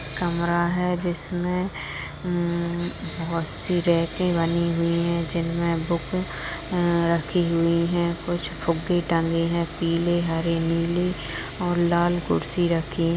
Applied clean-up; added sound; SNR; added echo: none; Sawing; 11 dB; none.